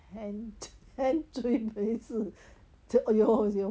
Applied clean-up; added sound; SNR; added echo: none; none; none; none.